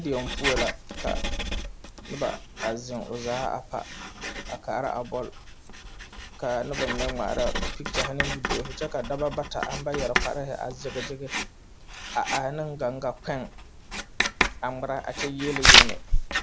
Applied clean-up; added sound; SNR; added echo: none; Writing; -4 dB; none.